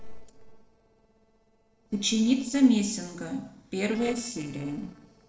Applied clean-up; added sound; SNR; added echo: neural separator model SepFormer DNS4.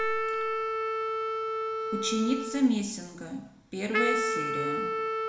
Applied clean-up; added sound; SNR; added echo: none; Wind instrument, woodwind instrument; -2 dB; reverberation time 0.8 s.